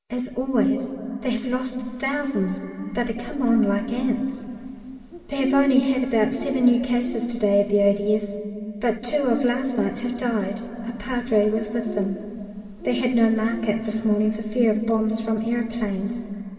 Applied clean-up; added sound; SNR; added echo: none; Bird; 17 dB; reverberation time 2.7 s.